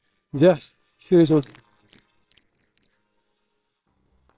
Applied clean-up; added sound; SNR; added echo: neural separator model SepFormer WHAMR!.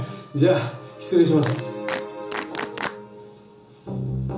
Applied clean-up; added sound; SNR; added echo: none; Clapping; 10 dB; reverberation time 0.6 s.